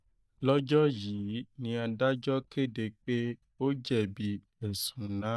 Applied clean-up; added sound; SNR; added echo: neural mask model DeepFilterNet 3.